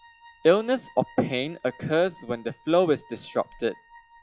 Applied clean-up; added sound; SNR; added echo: classical method log-MMSE.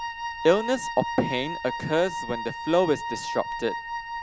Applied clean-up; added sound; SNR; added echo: none; Wind instrument, woodwind instrument; 7 dB; none.